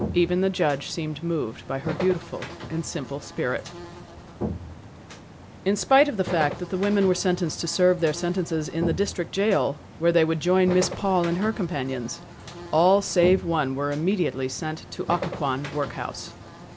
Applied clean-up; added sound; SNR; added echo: none; Buzz; 12 dB; none.